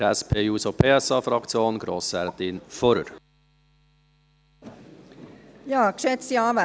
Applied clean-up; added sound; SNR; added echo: none; none; none; none.